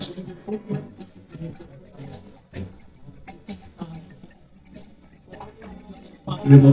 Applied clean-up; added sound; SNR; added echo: neural mask model DeepFilterNet 3.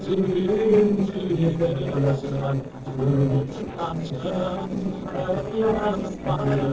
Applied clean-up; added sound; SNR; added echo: neural separator model SepFormer DNS4.